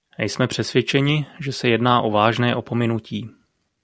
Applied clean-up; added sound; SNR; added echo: none; none; none; none.